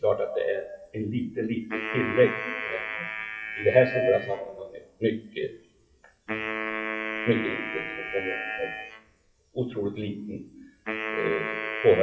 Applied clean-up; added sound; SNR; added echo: classical method WPE with log-MMSE.